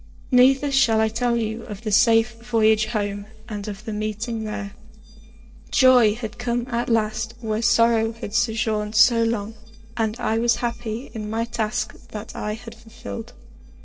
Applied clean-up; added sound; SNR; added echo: neural separator model SepFormer DNS4.